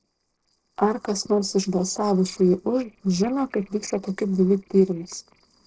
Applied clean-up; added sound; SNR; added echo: neural separator model SepFormer DNS4.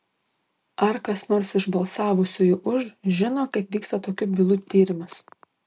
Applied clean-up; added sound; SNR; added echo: none; none; none; none.